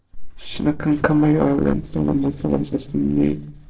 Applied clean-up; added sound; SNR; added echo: neural separator model SepFormer DNS4.